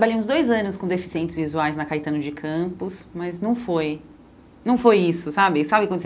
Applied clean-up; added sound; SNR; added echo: none; none; none; none.